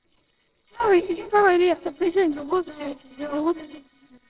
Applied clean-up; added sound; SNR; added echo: neural separator model SepFormer WHAMR!.